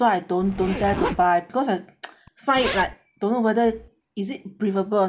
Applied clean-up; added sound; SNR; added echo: none; Zipper (clothing); 11 dB; none.